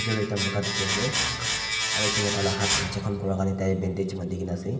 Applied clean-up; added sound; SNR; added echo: none; Domestic sounds, home sounds; 1 dB; reverberation time 2.3 s.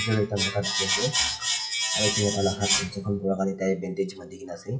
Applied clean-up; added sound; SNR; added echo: classical method WPE with log-MMSE.